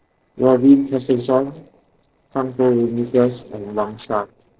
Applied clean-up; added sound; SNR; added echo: neural separator model SepFormer DNS4.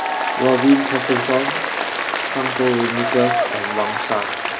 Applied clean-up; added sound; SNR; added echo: none; Applause; 1 dB; reverberation time 2.0 s.